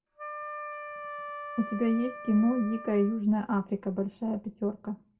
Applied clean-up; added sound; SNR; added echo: none; Wind instrument, woodwind instrument; 11 dB; reverberation time 0.2 s.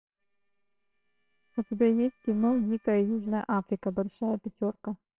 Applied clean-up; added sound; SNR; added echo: neural separator model SepFormer WHAMR!.